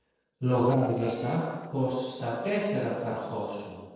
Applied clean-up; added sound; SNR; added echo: neural separator model SepFormer DNS4.